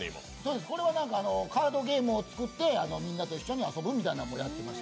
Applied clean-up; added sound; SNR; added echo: none; none; none; none.